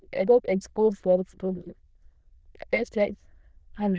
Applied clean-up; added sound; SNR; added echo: neural diffusion model UNIVERSE++.